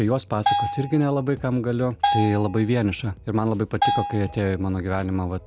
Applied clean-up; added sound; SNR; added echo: none; Bell; 5 dB; none.